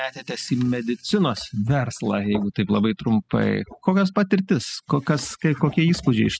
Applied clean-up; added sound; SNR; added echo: classical method spectral subtraction.